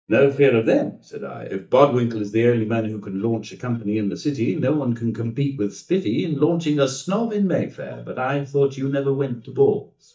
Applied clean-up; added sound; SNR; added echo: neural mask model DeepFilterNet 3.